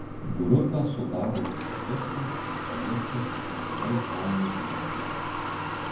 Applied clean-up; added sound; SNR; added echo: none; Water tap, faucet / Water; 2 dB; reverberation time 0.9 s.